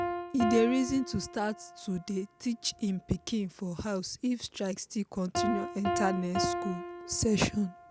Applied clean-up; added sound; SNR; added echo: none; Piano; 6 dB; none.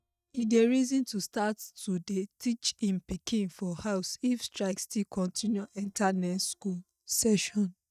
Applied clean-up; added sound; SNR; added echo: neural mask model DeepFilterNet 3.